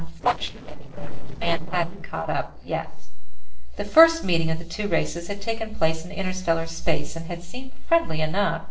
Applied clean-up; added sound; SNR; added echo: neural separator model SepFormer DNS4.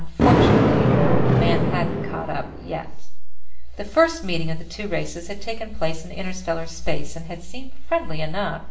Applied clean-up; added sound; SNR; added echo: none; Thunder; 2 dB; reverberation time 0.4 s.